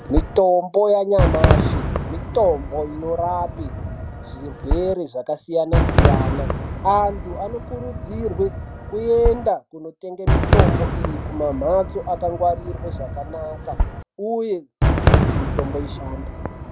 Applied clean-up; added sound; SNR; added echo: none; Fireworks; -1 dB; none.